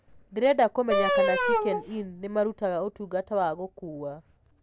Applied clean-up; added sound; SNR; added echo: none; Wind instrument, woodwind instrument; -2 dB; none.